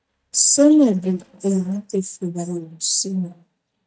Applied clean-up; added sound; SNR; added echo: neural mask model DeepFilterNet 3.